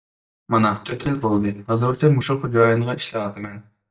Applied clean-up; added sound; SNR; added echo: neural mask model DeepFilterNet 3.